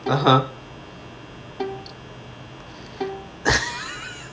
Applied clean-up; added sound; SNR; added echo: none; Bowed string instrument; 11 dB; none.